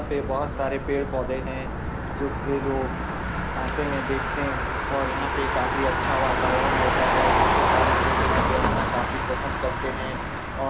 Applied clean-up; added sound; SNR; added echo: none; Motor vehicle (road); -5 dB; none.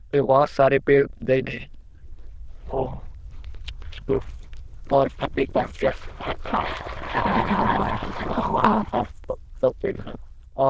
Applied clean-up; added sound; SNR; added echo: neural diffusion model UNIVERSE++.